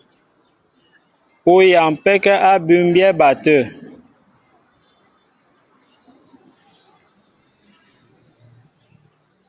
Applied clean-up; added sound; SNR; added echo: none; none; none; none.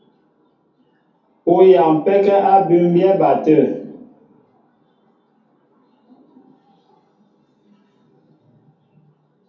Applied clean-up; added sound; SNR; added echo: none; none; none; reverberation time 0.5 s.